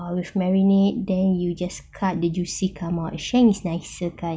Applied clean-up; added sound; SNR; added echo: none; none; none; none.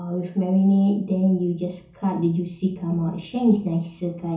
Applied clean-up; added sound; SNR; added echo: none; none; none; reverberation time 0.6 s.